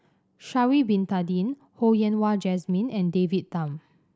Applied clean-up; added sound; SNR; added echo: none; none; none; none.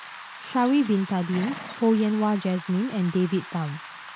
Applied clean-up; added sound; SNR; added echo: none; Rain + Livestock, farm animals, working animals; 15 dB; none.